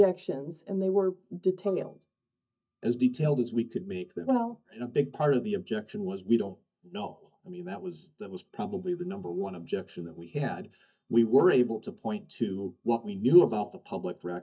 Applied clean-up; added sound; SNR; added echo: neural mask model DeepFilterNet 3.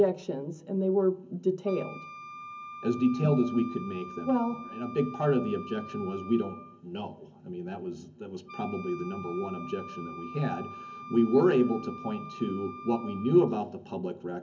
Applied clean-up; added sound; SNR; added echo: none; Wind instrument, woodwind instrument; 15 dB; reverberation time 0.3 s.